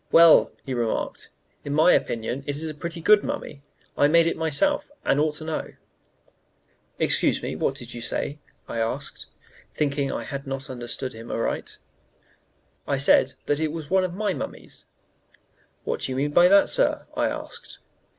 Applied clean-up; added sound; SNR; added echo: none; none; none; none.